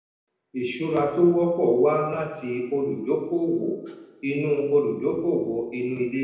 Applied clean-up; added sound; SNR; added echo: none; none; none; reverberation time 0.9 s.